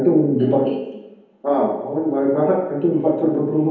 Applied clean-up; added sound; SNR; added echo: none; none; none; reverberation time 1.0 s.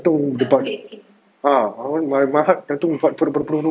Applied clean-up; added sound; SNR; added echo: none; none; none; none.